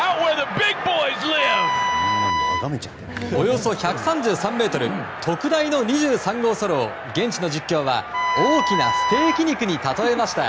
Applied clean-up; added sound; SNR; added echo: none; Wind instrument, woodwind instrument; 0 dB; none.